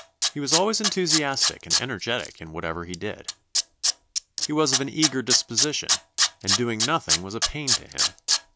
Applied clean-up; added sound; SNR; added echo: none; Tools; -2 dB; none.